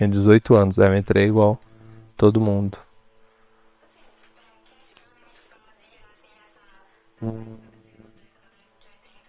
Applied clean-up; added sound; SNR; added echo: neural separator model SepFormer WHAM!.